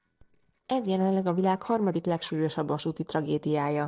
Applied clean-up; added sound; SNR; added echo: neural separator model SepFormer DNS4.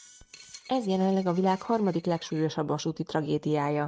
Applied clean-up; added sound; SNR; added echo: neural mask model RNNoise.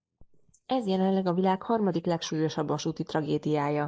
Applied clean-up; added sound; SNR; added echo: neural mask model Resemble Enhance denoiser.